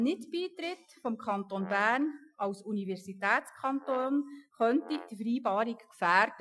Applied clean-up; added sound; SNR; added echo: classical method Wiener filter.